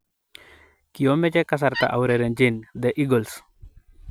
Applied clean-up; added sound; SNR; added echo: none; Wood; 9 dB; none.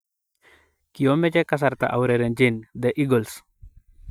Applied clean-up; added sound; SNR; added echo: neural mask model DeepFilterNet 3.